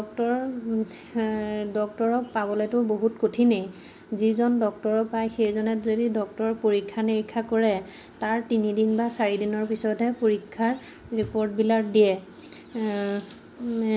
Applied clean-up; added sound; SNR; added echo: none; none; none; none.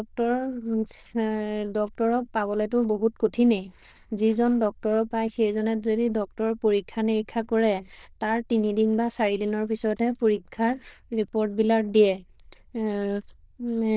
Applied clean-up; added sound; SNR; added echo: neural diffusion model UNIVERSE++.